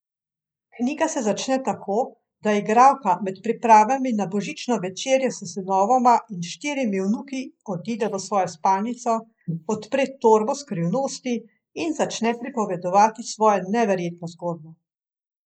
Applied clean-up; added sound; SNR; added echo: neural mask model Resemble Enhance denoiser.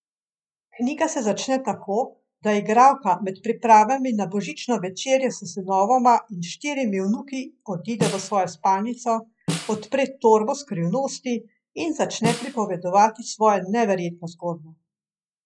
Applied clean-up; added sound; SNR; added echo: classical method log-MMSE.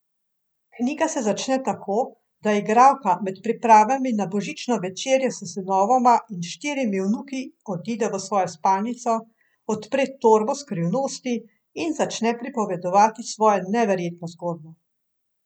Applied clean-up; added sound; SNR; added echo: none; none; none; none.